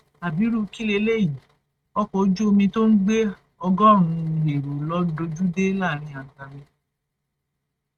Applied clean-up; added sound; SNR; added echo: neural mask model RNNoise.